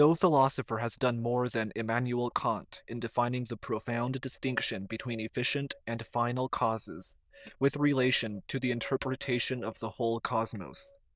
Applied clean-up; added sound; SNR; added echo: neural diffusion model UNIVERSE++.